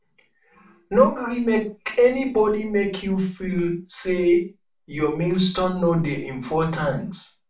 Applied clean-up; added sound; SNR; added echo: none; none; none; reverberation time 0.3 s.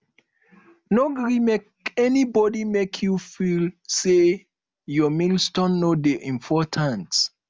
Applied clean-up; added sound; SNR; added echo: none; none; none; none.